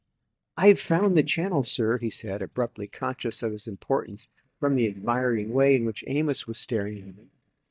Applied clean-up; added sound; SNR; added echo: neural mask model DeepFilterNet 3.